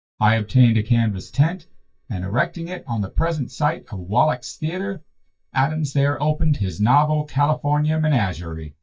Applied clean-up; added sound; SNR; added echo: neural mask model DeepFilterNet 3.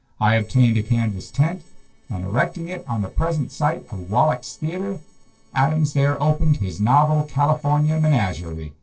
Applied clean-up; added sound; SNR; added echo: neural separator model SepFormer DNS4.